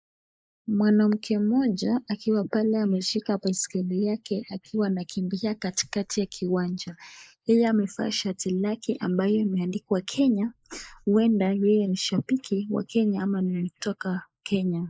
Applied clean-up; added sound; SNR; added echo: neural mask model Resemble Enhance denoiser.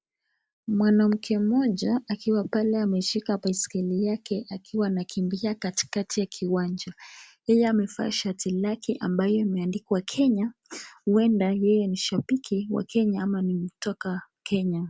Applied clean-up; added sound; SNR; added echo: none; none; none; none.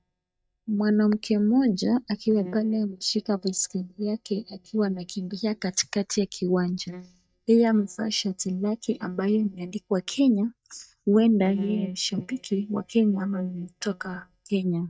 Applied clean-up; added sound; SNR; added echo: neural mask model DeepFilterNet 3.